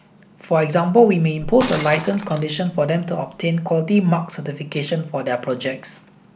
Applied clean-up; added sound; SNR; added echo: none; Shatter; 15 dB; none.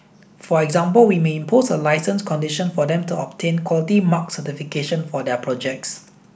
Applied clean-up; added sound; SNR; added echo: none; none; none; none.